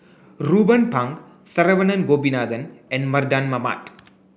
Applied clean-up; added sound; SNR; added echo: none; none; none; none.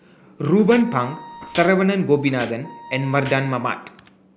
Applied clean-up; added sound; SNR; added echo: none; Wind instrument, woodwind instrument + Walk, footsteps; 18 dB; none.